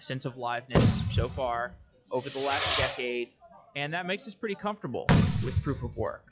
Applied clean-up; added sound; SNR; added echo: classical method log-MMSE.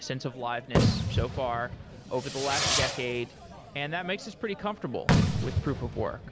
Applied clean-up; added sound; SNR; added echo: none; Fireworks; -3 dB; none.